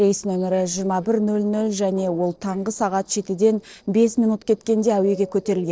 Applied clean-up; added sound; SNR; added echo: neural separator model SepFormer DNS4.